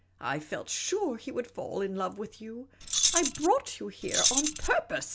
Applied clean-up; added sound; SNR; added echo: none; Keys jangling; -4 dB; none.